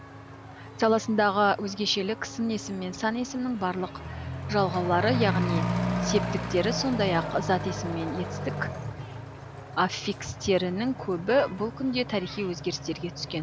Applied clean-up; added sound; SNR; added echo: none; Accelerating, revving, vroom / Truck; 5 dB; none.